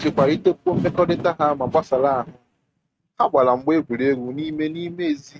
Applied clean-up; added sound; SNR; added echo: neural mask model RNNoise.